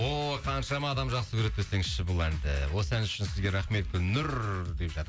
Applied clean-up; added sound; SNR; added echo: none; none; none; none.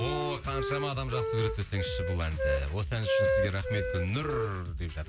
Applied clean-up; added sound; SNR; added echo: none; Wind instrument, woodwind instrument; 1 dB; none.